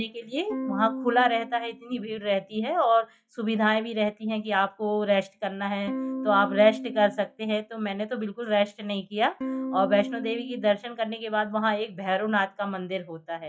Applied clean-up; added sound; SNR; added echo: classical method log-MMSE.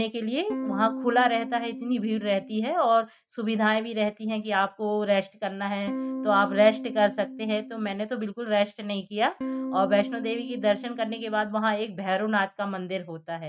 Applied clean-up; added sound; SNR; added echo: neural mask model RNNoise.